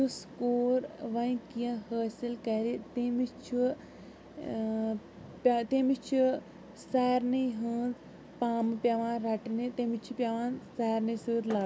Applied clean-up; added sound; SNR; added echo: none; none; none; none.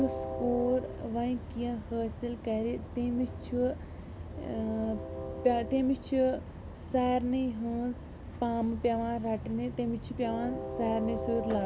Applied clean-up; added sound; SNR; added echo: none; Train; 8 dB; none.